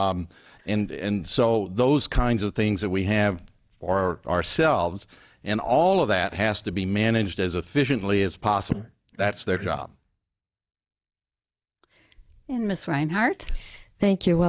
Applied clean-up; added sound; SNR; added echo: neural mask model DeepFilterNet 3.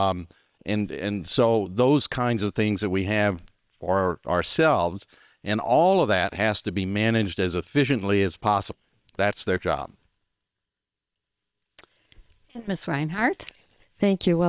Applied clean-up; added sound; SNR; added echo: neural separator model SepFormer WHAM!.